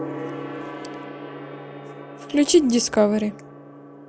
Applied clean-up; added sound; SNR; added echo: none; Gong; 12 dB; none.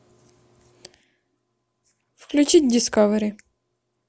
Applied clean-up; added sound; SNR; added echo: none; none; none; none.